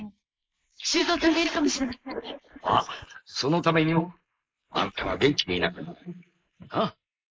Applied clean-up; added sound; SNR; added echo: neural mask model Resemble Enhance denoiser.